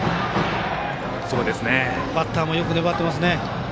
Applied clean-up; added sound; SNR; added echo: none; none; none; none.